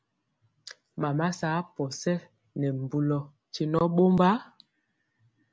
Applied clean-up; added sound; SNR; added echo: none; none; none; none.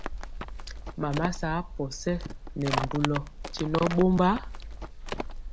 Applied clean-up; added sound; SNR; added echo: none; Livestock, farm animals, working animals; 5 dB; none.